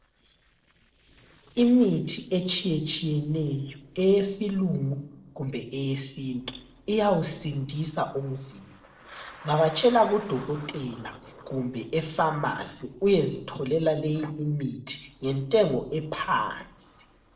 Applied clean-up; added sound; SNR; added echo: neural separator model SepFormer DNS4.